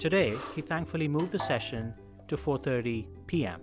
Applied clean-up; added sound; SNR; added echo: none; none; none; none.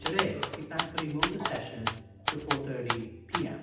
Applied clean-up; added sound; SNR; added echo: none; Typewriter; -4 dB; reverberation time 0.8 s.